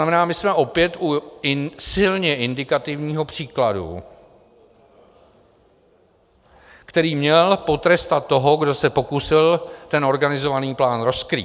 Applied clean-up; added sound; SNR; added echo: none; none; none; none.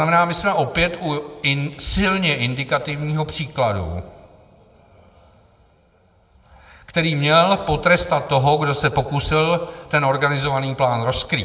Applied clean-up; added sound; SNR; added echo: none; none; none; reverberation time 1.1 s.